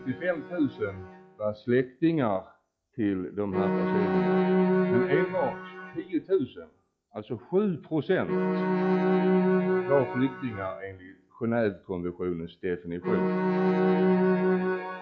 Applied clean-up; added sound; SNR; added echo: classical method log-MMSE.